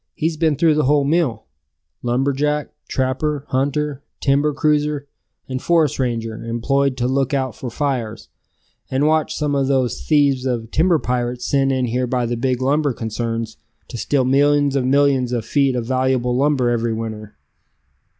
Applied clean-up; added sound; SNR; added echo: none; none; none; none.